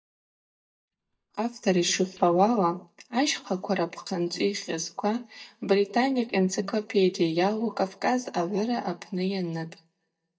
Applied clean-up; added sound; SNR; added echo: neural mask model DeepFilterNet 3.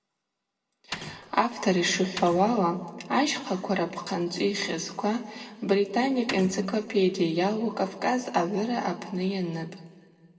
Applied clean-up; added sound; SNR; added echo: none; Mechanisms; 14 dB; reverberation time 1.4 s.